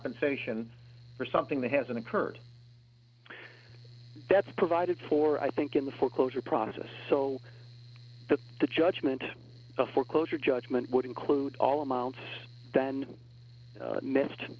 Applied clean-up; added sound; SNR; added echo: none; Mechanical fan; 19 dB; none.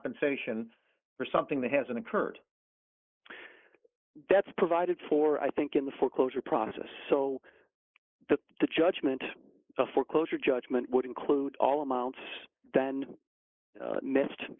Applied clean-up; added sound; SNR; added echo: neural mask model Resemble Enhance denoiser.